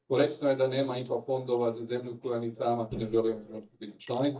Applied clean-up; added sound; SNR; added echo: neural mask model DeepFilterNet 3.